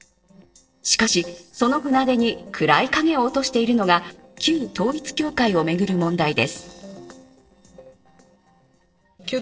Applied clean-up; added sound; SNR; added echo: neural separator model SepFormer DNS4.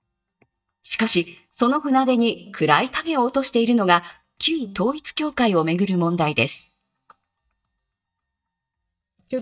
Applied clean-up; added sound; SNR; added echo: neural mask model DeepFilterNet 3.